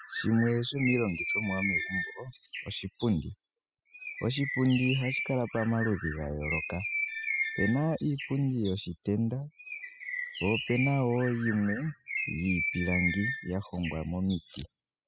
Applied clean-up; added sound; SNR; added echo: classical method spectral subtraction.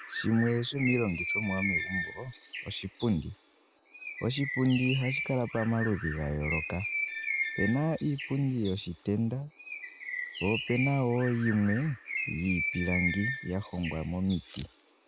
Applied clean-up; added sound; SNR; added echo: none; Bird; 6 dB; none.